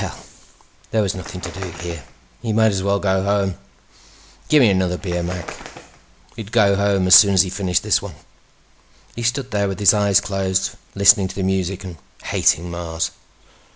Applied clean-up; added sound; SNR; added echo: none; Bird; 17 dB; none.